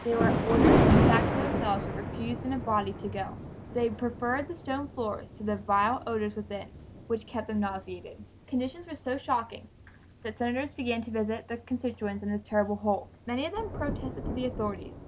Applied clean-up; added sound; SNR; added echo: none; Thunder; 0 dB; none.